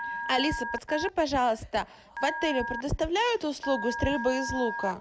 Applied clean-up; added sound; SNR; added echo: none; Telephone; 7 dB; none.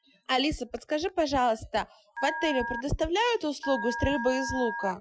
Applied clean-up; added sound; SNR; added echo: classical method Wiener filter.